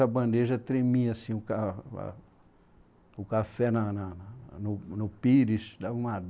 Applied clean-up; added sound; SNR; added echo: none; none; none; none.